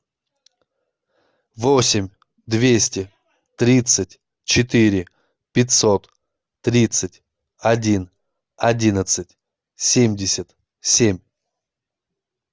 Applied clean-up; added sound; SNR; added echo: none; none; none; none.